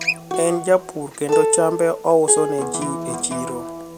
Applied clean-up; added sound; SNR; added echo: none; Acoustic guitar; 3 dB; none.